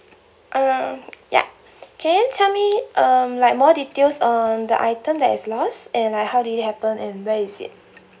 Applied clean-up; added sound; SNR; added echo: none; none; none; none.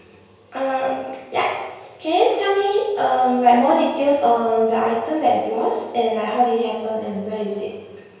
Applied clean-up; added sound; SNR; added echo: none; none; none; reverberation time 1.0 s.